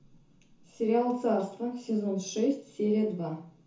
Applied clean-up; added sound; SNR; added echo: none; none; none; reverberation time 0.7 s.